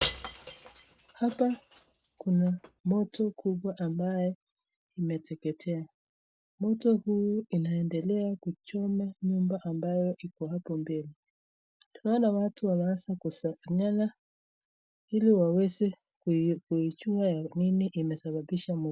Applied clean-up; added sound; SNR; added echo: none; Shatter / Crushing; 8 dB; none.